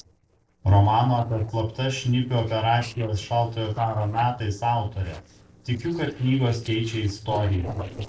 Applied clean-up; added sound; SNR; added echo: neural separator model SepFormer DNS4.